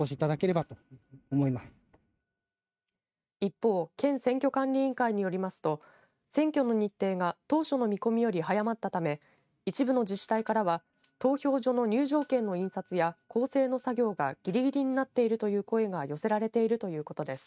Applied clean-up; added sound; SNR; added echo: neural mask model RNNoise.